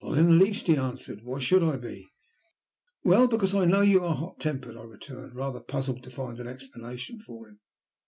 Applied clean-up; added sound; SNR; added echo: none; none; none; none.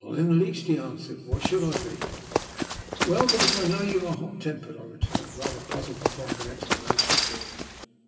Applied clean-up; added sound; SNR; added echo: none; Run; -1 dB; reverberation time 2.9 s.